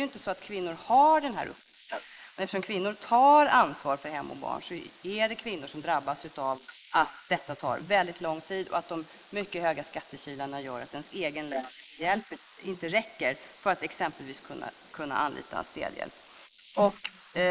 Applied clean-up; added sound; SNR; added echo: neural mask model Resemble Enhance denoiser.